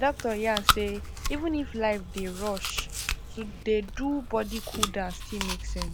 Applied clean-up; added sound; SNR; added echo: none; Chewing, mastication; 2 dB; none.